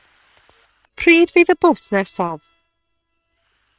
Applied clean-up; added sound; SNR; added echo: neural separator model SepFormer WHAM!.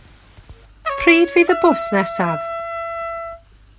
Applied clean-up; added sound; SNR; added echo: none; Trumpet; 8 dB; none.